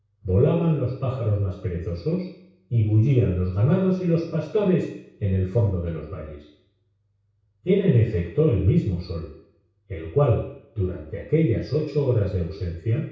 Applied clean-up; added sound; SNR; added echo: none; none; none; reverberation time 0.6 s.